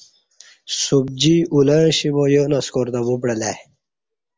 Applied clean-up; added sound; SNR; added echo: none; none; none; none.